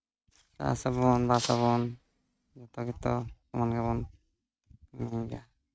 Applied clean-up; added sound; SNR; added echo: neural mask model RNNoise.